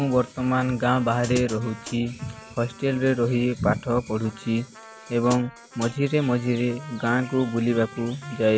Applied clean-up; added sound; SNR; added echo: none; Hi-hat + Trumpet; 19 dB; none.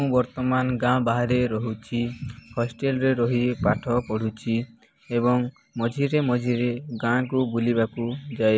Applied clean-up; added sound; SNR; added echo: none; none; none; none.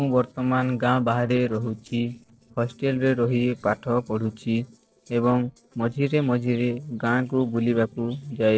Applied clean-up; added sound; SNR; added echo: neural separator model SepFormer DNS4.